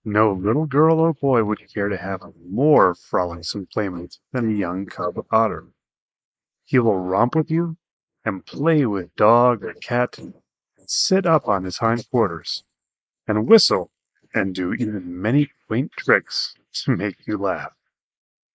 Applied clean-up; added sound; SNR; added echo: neural mask model Resemble Enhance denoiser.